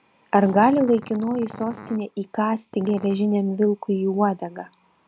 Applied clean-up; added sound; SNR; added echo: none; Growling; 20 dB; none.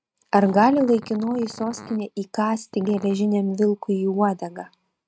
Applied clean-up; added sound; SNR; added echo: neural mask model RNNoise.